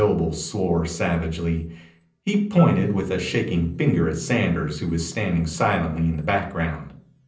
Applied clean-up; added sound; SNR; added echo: neural separator model SepFormer DNS4.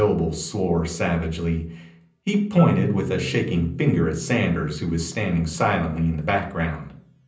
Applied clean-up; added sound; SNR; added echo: none; Marimba, xylophone; 14 dB; reverberation time 0.6 s.